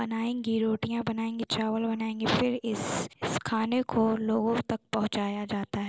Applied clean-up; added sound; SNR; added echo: neural mask model Resemble Enhance denoiser.